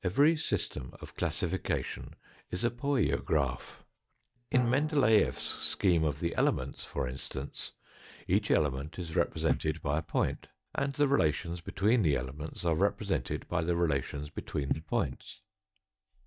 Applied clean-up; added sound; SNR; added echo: neural mask model DeepFilterNet 3.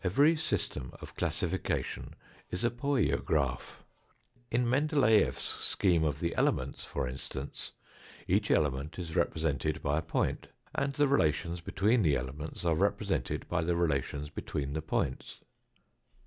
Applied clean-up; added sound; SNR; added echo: none; none; none; none.